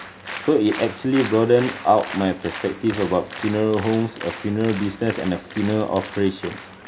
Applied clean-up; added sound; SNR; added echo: none; Applause; 13 dB; none.